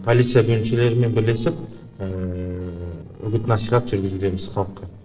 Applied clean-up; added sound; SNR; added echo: neural separator model SepFormer DNS4.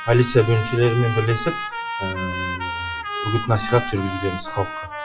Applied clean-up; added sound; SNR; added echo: classical method WPE with log-MMSE.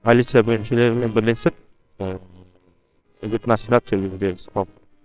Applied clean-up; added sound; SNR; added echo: neural separator model SepFormer WHAMR!.